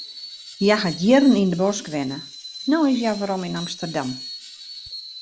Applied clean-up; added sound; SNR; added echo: none; Screech; 15 dB; none.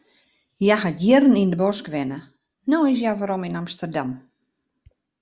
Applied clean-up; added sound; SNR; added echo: none; none; none; none.